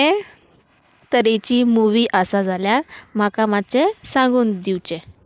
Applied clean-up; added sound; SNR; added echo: neural mask model Resemble Enhance denoiser.